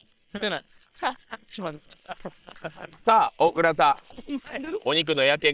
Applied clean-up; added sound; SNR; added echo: neural separator model SepFormer WHAM!.